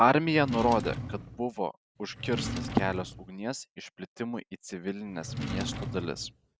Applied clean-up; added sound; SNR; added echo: none; Drawer open or close; 7 dB; none.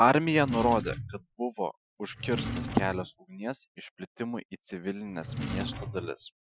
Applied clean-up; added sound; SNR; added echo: classical method Wiener filter.